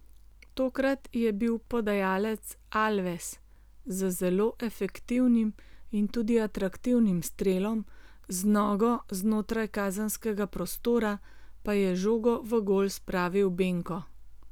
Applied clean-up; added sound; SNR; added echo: none; none; none; none.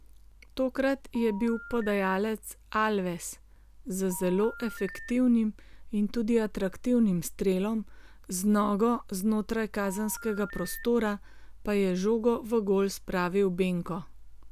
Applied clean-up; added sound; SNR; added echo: none; Telephone; 17 dB; none.